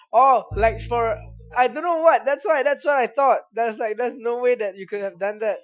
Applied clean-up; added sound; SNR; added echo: classical method Wiener filter.